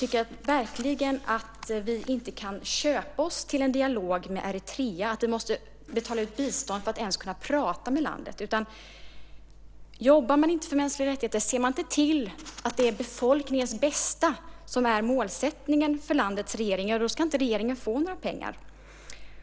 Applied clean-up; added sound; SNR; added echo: none; none; none; none.